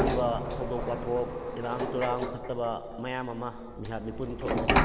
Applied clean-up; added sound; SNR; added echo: none; Sliding door; -1 dB; none.